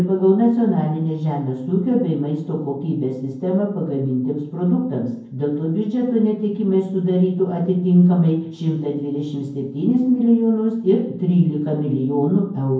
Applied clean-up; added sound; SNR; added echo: none; none; none; reverberation time 0.9 s.